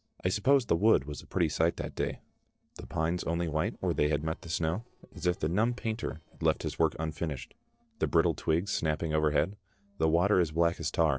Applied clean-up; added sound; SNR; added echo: neural separator model SepFormer DNS4.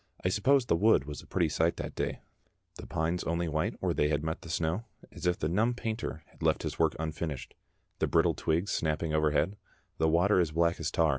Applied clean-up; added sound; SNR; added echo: none; none; none; none.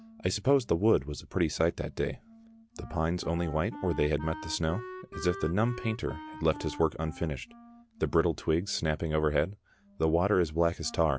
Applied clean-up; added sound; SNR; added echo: none; Wind instrument, woodwind instrument; 17 dB; none.